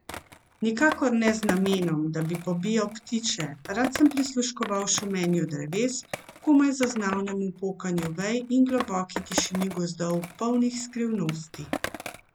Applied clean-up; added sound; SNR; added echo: none; Skateboard; 12 dB; none.